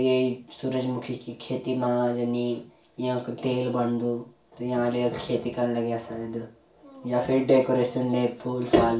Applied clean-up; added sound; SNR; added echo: none; none; none; reverberation time 0.3 s.